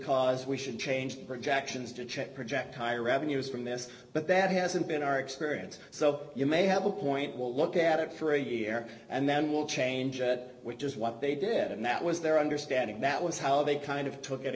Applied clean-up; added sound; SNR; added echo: none; none; none; none.